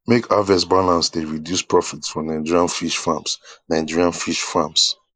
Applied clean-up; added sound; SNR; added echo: neural mask model Resemble Enhance denoiser.